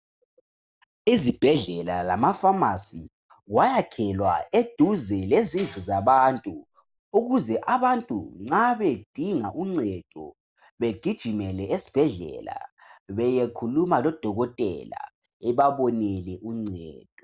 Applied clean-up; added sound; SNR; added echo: none; Tambourine; 9 dB; none.